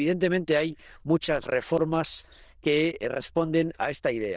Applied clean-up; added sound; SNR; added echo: neural diffusion model UNIVERSE++.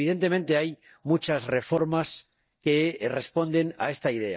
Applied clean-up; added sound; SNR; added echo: neural mask model DeepFilterNet 3.